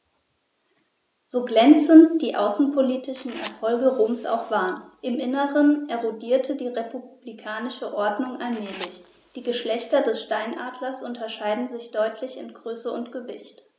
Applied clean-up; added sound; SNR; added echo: none; Fire; 20 dB; none.